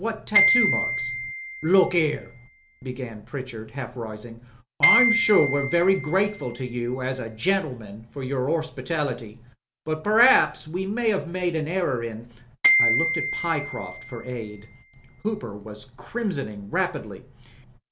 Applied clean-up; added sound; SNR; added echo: none; Glockenspiel; 0 dB; none.